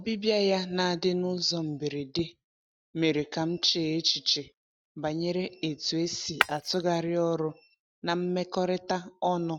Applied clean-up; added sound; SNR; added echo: neural mask model RNNoise.